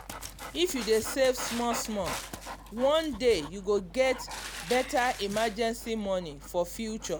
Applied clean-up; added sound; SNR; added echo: none; Dog; 11 dB; none.